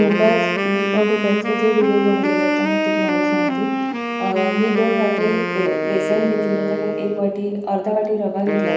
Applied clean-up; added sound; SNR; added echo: none; Wind instrument, woodwind instrument; 1 dB; none.